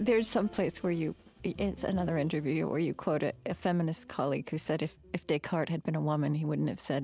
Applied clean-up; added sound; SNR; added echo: none; none; none; none.